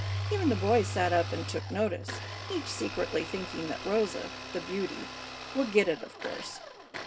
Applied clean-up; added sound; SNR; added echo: none; Keyboard (musical) + Domestic sounds, home sounds; 6 dB; none.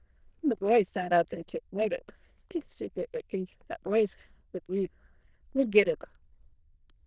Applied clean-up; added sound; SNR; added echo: neural diffusion model UNIVERSE++.